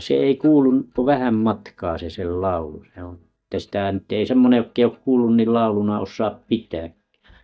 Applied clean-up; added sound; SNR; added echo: neural mask model DeepFilterNet 3.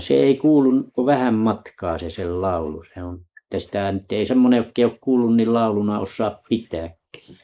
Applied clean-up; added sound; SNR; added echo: neural mask model Resemble Enhance denoiser.